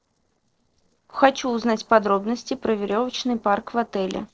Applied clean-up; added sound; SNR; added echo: neural separator model SepFormer DNS4.